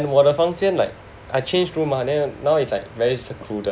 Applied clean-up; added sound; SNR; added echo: none; none; none; none.